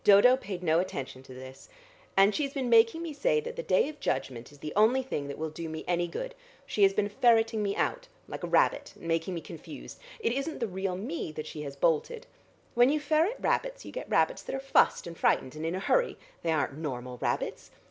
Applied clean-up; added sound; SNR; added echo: none; none; none; none.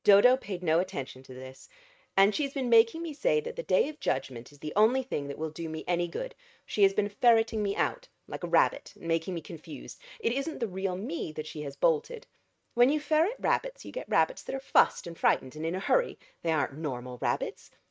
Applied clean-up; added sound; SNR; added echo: neural mask model RNNoise.